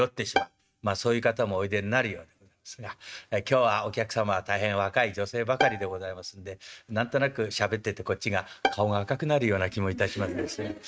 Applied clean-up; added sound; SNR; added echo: neural mask model RNNoise.